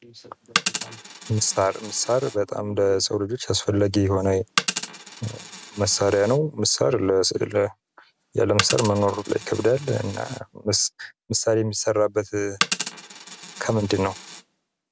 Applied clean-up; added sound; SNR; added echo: none; Coin (dropping); 10 dB; none.